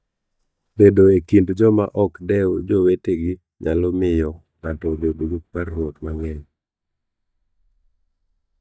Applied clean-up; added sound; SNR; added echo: neural mask model DeepFilterNet 3.